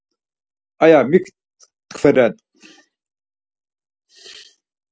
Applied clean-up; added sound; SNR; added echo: none; none; none; none.